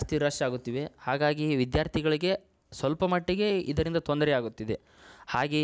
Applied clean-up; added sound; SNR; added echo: none; none; none; none.